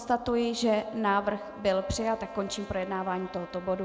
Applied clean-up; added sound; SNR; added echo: none; Trumpet; 19 dB; none.